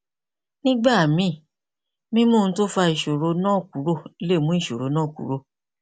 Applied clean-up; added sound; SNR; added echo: none; none; none; none.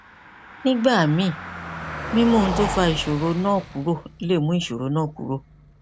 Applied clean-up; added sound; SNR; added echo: none; Car passing by; 10 dB; none.